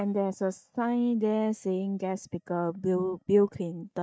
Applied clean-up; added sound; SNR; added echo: neural mask model DeepFilterNet 3.